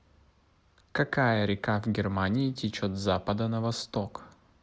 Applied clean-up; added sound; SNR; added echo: none; none; none; none.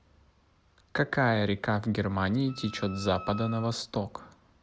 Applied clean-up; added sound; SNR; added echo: none; Wind instrument, woodwind instrument; 14 dB; none.